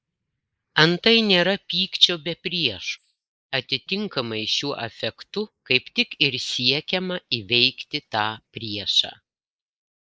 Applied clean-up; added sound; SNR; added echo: neural mask model Resemble Enhance denoiser.